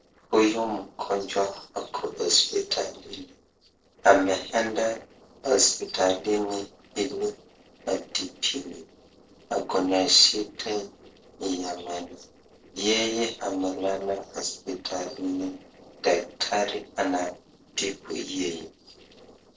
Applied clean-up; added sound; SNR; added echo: neural separator model SepFormer DNS4.